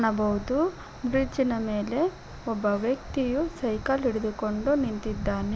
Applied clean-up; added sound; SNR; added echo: none; none; none; none.